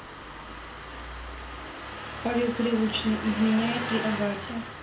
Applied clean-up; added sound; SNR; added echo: none; Engine starting; 7 dB; reverberation time 0.4 s.